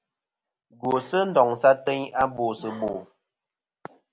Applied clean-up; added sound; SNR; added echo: none; none; none; none.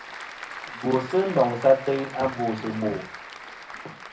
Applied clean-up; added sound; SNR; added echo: none; Applause / Crowd; 13 dB; reverberation time 0.4 s.